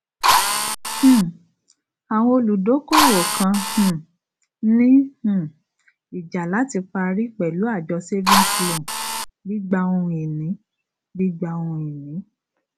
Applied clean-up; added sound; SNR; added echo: none; Drill; -2 dB; none.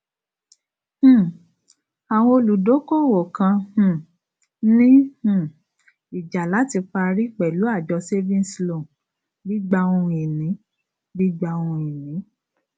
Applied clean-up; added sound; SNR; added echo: none; none; none; none.